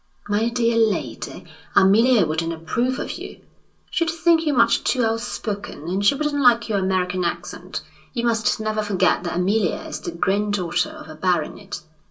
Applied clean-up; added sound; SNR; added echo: none; none; none; reverberation time 0.2 s.